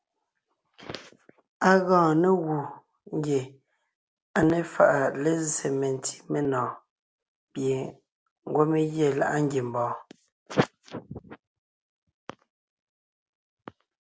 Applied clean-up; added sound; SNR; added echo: none; none; none; none.